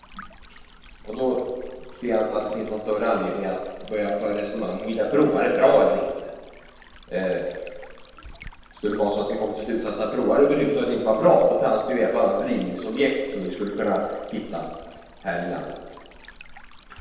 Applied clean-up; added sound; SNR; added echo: none; Stream; 20 dB; reverberation time 1.2 s.